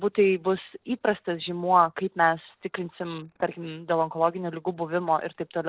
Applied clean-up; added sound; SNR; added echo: neural separator model SepFormer DNS4.